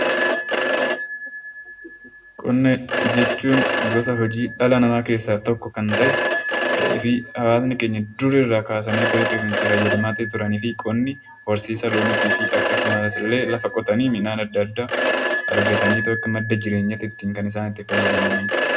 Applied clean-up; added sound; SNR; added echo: none; Telephone; -1 dB; reverberation time 0.2 s.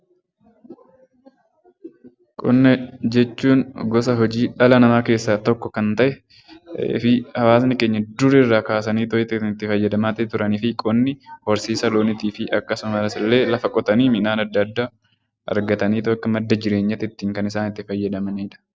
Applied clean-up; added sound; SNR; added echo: none; none; none; none.